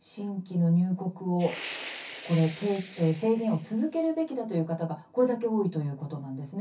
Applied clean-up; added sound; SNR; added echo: none; Fire; 16 dB; reverberation time 0.3 s.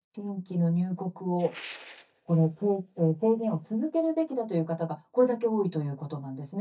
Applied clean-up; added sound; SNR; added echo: neural mask model DeepFilterNet 3.